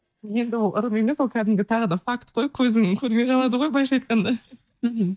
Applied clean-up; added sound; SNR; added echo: neural mask model DeepFilterNet 3.